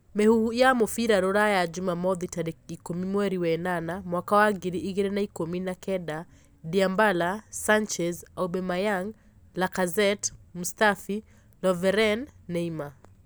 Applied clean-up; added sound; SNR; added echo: none; none; none; none.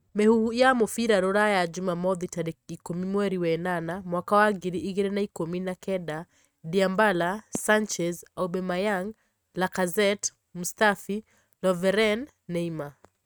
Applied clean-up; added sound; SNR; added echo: neural mask model RNNoise.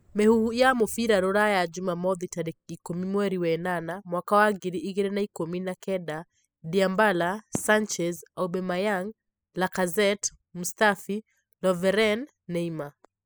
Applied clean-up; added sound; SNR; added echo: classical method spectral subtraction.